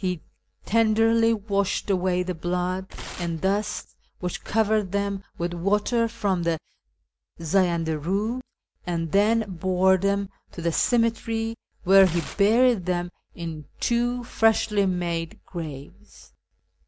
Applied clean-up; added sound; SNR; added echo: none; Tearing; 15 dB; none.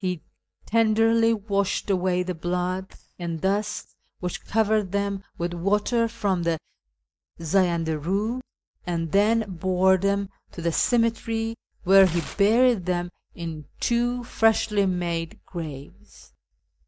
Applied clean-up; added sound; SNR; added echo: neural mask model DeepFilterNet 3.